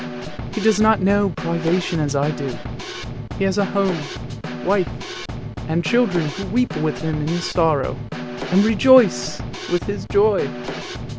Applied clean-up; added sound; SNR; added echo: none; Snare drum / Drum kit; 8 dB; none.